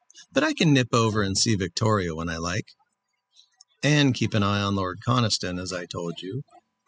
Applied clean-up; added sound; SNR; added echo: classical method spectral subtraction.